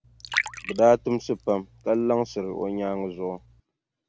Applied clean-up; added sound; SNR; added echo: none; Liquid; 11 dB; none.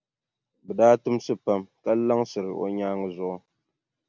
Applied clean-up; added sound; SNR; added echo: none; none; none; none.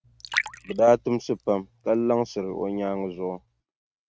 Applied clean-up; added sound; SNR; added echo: neural mask model RNNoise.